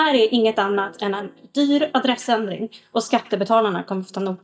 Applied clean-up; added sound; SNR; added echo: neural mask model DeepFilterNet 3.